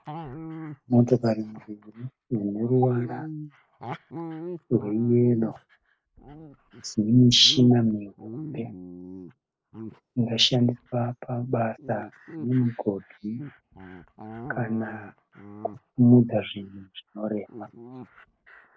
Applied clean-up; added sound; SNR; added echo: neural mask model Resemble Enhance denoiser.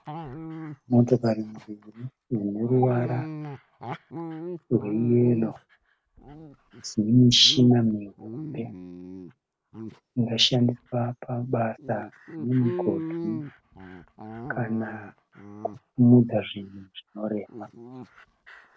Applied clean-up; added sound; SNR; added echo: none; Dog; 13 dB; none.